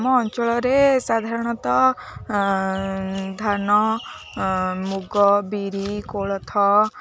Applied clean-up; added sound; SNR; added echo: none; none; none; none.